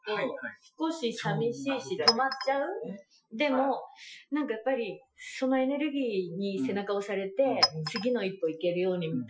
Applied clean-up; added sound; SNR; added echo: classical method Wiener filter.